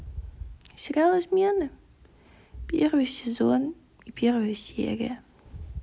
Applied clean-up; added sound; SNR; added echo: none; none; none; none.